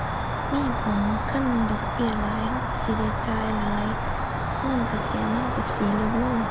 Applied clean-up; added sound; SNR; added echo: none; Cricket; -1 dB; none.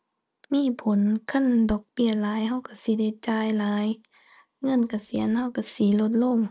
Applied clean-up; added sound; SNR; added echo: none; none; none; none.